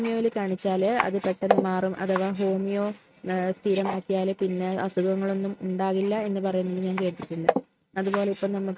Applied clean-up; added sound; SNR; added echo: neural mask model RNNoise.